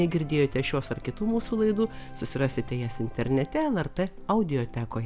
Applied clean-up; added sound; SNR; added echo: none; none; none; none.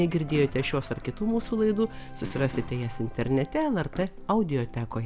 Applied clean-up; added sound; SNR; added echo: none; Guitar; 18 dB; none.